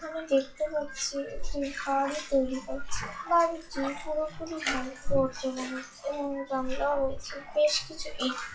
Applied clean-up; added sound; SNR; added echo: classical method WPE with log-MMSE.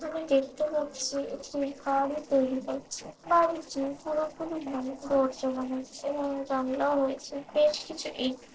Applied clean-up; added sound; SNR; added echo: neural separator model SepFormer DNS4.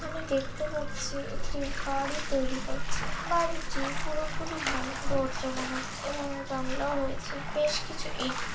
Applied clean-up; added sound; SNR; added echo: none; Bathtub (filling or washing); -2 dB; reverberation time 0.2 s.